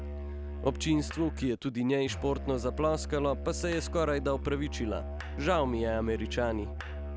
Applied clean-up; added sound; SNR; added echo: none; Musical instrument; 6 dB; none.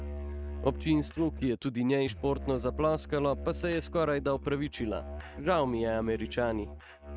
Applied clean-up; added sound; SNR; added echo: neural mask model RNNoise.